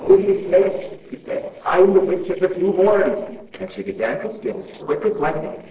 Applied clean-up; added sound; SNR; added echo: neural separator model SepFormer DNS4.